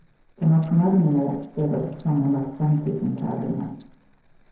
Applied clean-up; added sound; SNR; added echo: neural separator model SepFormer DNS4.